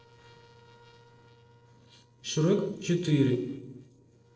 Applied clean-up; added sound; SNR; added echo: neural separator model SepFormer DNS4.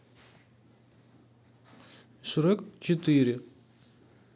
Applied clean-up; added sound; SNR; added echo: none; none; none; none.